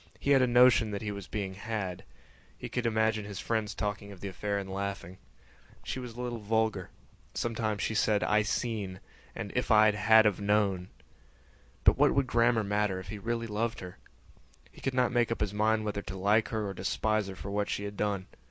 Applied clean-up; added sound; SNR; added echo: none; none; none; none.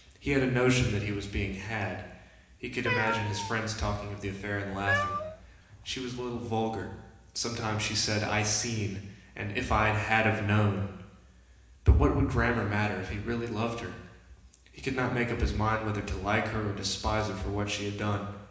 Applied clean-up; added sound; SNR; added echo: none; Cat; 6 dB; reverberation time 1.0 s.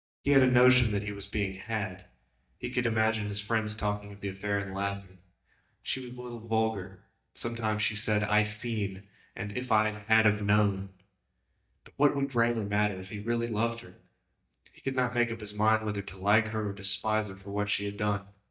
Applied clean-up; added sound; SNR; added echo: neural mask model DeepFilterNet 3.